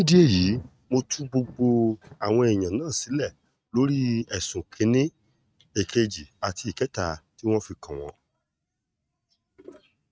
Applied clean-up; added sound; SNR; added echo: neural mask model RNNoise.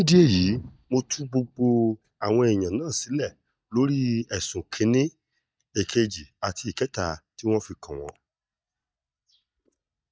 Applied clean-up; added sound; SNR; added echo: neural mask model DeepFilterNet 3.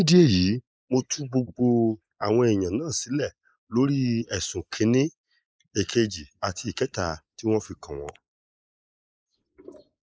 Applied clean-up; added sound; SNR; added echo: neural mask model Resemble Enhance denoiser.